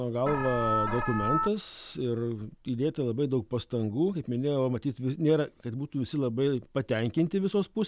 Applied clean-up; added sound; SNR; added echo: none; Alarm; 1 dB; none.